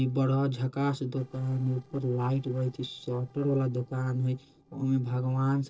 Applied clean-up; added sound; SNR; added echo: neural separator model SepFormer DNS4.